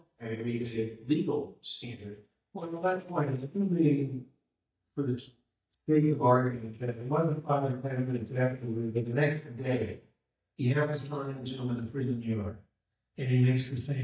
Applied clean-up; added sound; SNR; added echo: neural mask model DeepFilterNet 3.